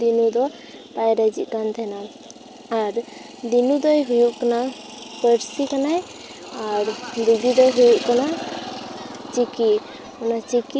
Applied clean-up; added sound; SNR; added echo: none; none; none; none.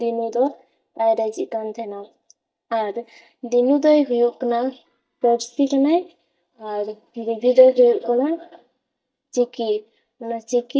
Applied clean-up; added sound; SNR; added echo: neural mask model DeepFilterNet 3.